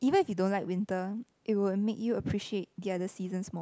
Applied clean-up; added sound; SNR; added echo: none; none; none; none.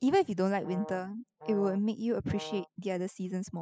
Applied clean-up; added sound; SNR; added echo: classical method spectral subtraction.